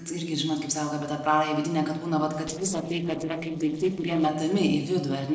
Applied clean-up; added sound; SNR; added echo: neural separator model SepFormer DNS4.